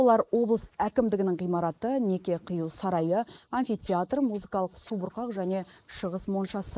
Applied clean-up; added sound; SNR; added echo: neural mask model Resemble Enhance denoiser.